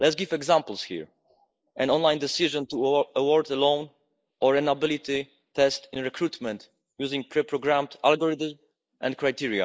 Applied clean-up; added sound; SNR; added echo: neural mask model Resemble Enhance denoiser.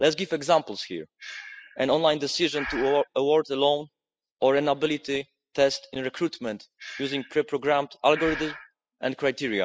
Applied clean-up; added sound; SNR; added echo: classical method spectral subtraction.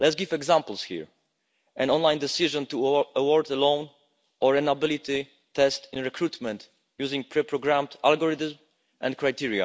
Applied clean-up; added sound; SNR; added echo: none; none; none; none.